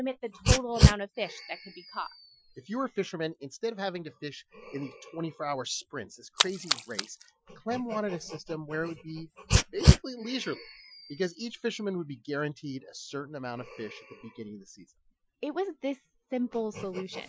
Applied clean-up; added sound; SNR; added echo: classical method Wiener filter.